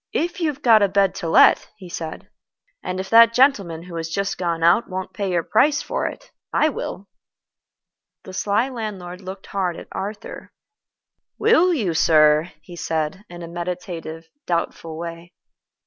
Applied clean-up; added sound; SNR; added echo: none; none; none; none.